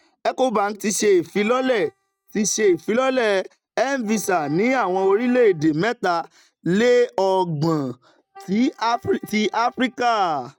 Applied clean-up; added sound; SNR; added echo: neural mask model RNNoise.